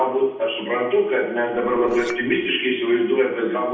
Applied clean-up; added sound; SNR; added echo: none; Chink, clink; 19 dB; reverberation time 0.9 s.